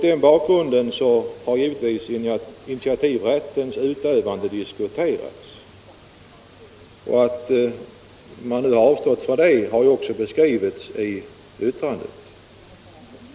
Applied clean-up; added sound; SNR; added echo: none; none; none; none.